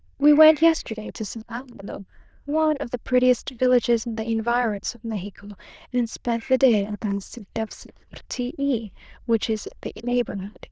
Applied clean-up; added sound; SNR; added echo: neural diffusion model UNIVERSE++.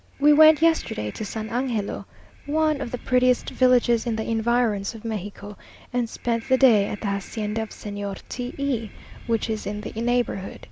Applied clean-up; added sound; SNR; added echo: none; Breathing; 19 dB; none.